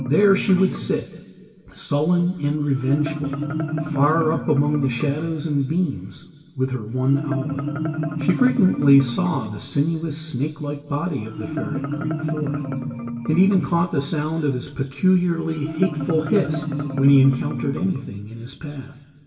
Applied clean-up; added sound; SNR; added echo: none; Marimba, xylophone; 7 dB; reverberation time 2.0 s.